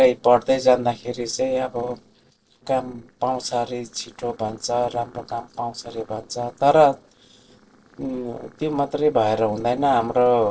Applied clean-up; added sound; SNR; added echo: neural separator model SepFormer DNS4.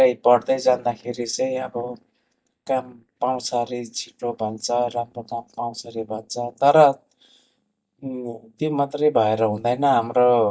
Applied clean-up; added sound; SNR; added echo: neural mask model DeepFilterNet 3.